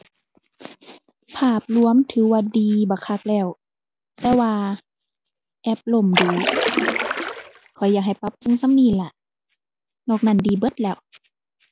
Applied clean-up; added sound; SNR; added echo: none; Splash, splatter; 1 dB; none.